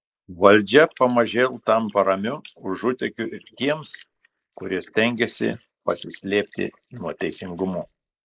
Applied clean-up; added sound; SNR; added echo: neural mask model Resemble Enhance denoiser.